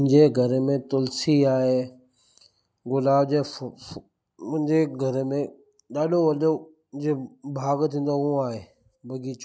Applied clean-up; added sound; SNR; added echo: none; none; none; none.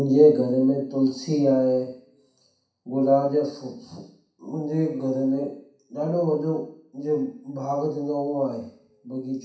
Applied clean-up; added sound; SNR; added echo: none; none; none; reverberation time 0.6 s.